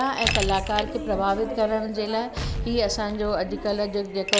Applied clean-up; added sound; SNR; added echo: none; Glass + Explosion; 6 dB; none.